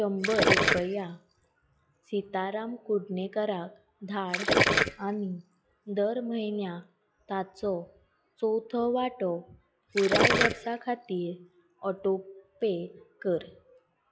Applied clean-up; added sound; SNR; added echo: classical method log-MMSE.